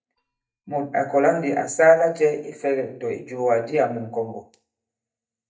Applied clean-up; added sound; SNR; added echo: neural mask model DeepFilterNet 3.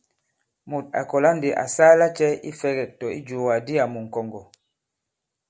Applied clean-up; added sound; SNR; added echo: none; none; none; none.